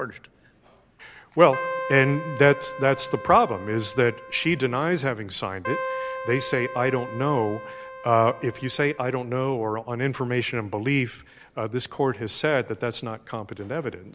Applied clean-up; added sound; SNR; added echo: none; Keyboard (musical); 10 dB; none.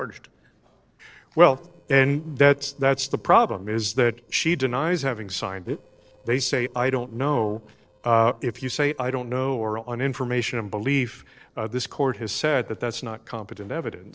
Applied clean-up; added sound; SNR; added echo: neural separator model SepFormer DNS4.